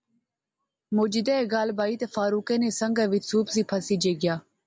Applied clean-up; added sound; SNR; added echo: none; none; none; none.